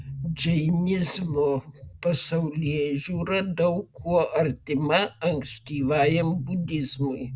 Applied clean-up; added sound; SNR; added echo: none; none; none; none.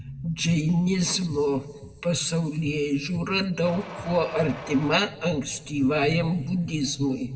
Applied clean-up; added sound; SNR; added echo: none; Mechanisms; 13 dB; reverberation time 1.4 s.